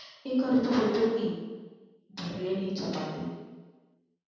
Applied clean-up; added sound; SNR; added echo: none; none; none; reverberation time 1.2 s.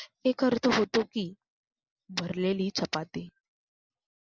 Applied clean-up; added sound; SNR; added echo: none; none; none; none.